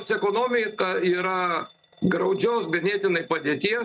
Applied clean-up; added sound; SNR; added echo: neural mask model RNNoise.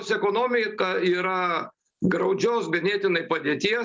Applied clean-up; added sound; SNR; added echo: none; none; none; none.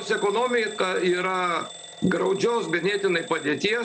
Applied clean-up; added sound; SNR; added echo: none; Alarm / Bell; 16 dB; none.